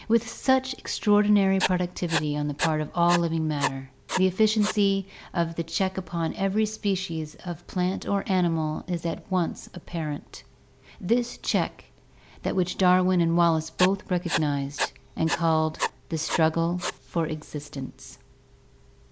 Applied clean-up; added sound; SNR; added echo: none; Writing; 7 dB; none.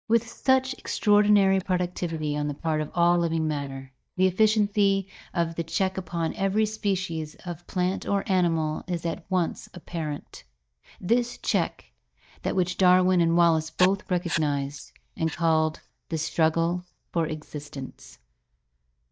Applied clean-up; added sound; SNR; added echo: neural mask model DeepFilterNet 3.